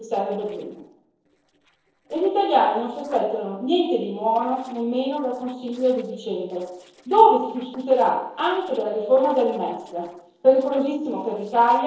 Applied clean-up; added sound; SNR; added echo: neural separator model SepFormer DNS4.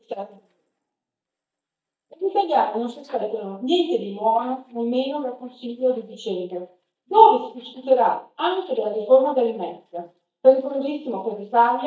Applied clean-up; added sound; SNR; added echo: neural mask model DeepFilterNet 3.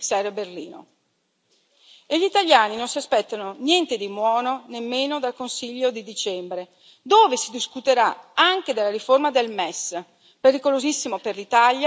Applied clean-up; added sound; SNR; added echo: none; none; none; none.